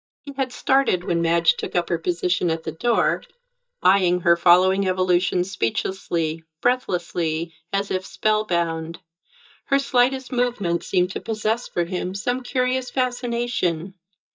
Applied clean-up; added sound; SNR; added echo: neural mask model DeepFilterNet 3.